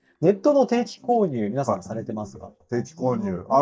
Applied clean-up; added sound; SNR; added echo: neural mask model DeepFilterNet 3.